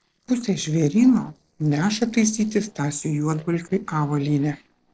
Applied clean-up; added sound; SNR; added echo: neural separator model SepFormer DNS4.